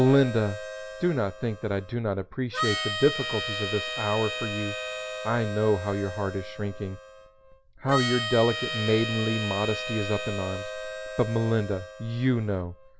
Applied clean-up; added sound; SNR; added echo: none; Harmonica; 7 dB; none.